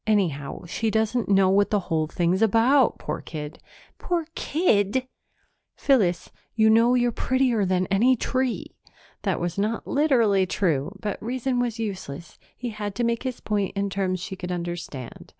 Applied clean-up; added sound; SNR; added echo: none; none; none; none.